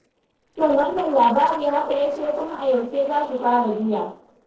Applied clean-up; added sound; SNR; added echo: neural separator model SepFormer DNS4.